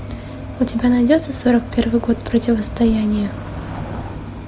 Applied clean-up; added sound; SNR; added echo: none; Motor vehicle (road); 20 dB; none.